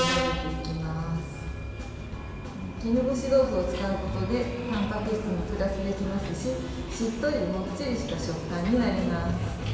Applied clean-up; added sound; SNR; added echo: none; Subway, metro, underground; 10 dB; reverberation time 1.3 s.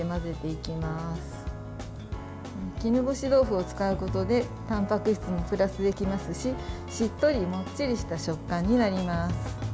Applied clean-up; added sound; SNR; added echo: none; none; none; none.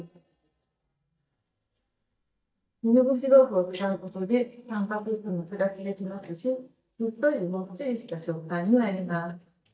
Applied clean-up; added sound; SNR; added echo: neural mask model DeepFilterNet 3.